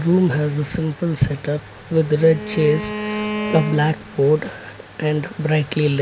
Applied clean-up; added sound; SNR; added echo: none; Bowed string instrument; 9 dB; none.